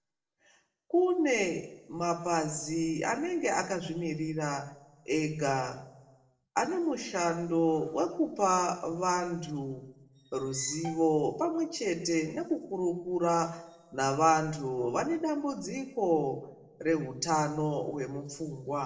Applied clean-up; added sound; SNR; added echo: neural separator model SepFormer DNS4.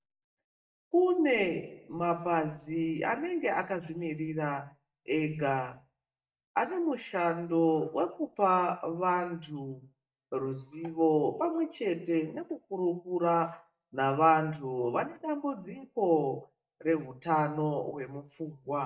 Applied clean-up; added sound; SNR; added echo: neural mask model DeepFilterNet 3.